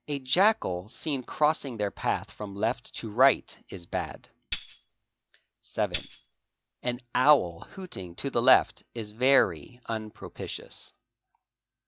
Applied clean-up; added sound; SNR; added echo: none; Tambourine; -2 dB; none.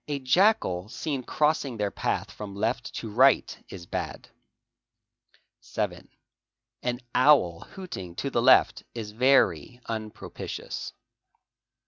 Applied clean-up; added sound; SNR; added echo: none; none; none; none.